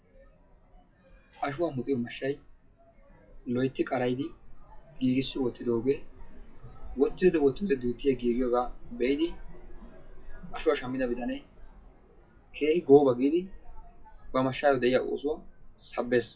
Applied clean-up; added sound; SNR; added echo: classical method WPE with log-MMSE.